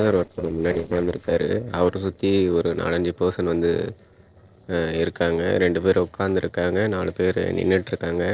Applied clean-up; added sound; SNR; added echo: neural separator model SepFormer DNS4.